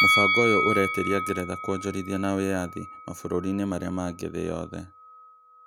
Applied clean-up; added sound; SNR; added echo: none; Bell; 1 dB; none.